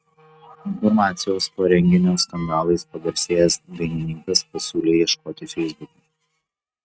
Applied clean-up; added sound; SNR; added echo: neural mask model RNNoise.